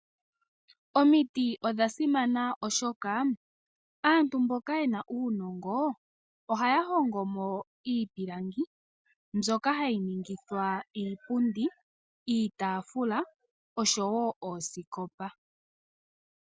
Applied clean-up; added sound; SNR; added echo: none; none; none; none.